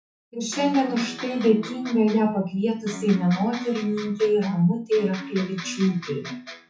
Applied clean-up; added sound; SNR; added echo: classical method WPE with log-MMSE.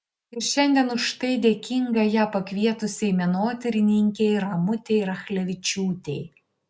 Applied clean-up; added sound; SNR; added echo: none; none; none; none.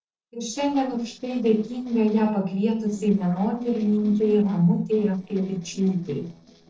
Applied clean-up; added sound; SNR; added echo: neural separator model SepFormer DNS4.